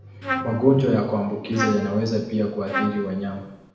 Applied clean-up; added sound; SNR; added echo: none; Trumpet; 8 dB; reverberation time 0.8 s.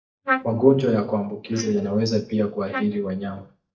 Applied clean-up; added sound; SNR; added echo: neural mask model DeepFilterNet 3.